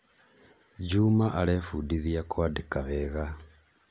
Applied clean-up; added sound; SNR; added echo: none; none; none; none.